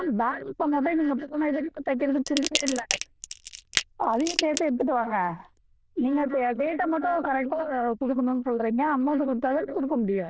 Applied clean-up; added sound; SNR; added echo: neural diffusion model UNIVERSE++.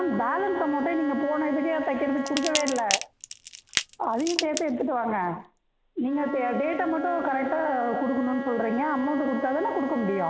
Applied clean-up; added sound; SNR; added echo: none; Wind instrument, woodwind instrument + Crackle / Crushing; 7 dB; none.